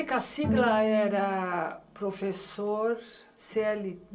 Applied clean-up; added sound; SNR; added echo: none; Bowed string instrument; 5 dB; reverberation time 0.2 s.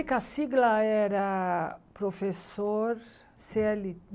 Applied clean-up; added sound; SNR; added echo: none; none; none; none.